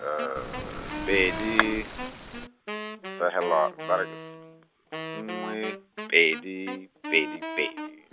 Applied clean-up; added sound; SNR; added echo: none; Wind instrument, woodwind instrument + Waves, surf; 8 dB; none.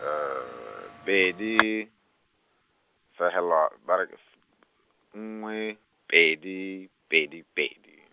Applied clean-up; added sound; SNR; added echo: none; none; none; none.